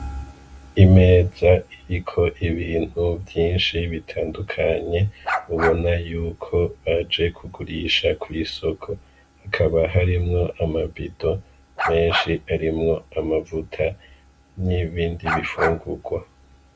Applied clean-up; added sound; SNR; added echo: none; Bark; 5 dB; none.